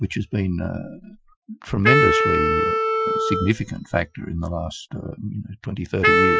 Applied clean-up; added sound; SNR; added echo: classical method Wiener filter.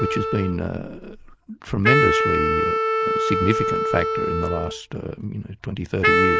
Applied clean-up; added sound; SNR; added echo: none; Wind instrument, woodwind instrument; -3 dB; none.